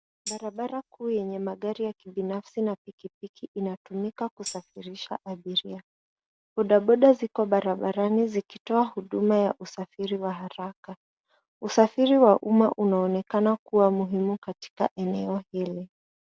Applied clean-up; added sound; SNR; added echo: none; Tambourine; 17 dB; none.